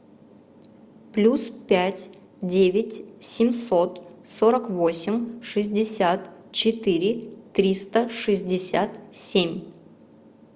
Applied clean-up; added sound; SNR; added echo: none; none; none; none.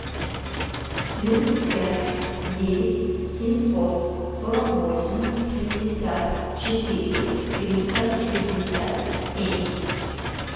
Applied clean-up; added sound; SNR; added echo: none; Engine / Mechanisms; 5 dB; reverberation time 2.1 s.